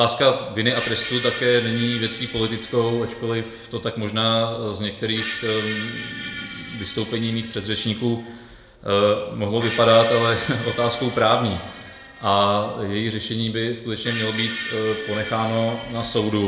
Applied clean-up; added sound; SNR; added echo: none; Screech; 12 dB; reverberation time 0.8 s.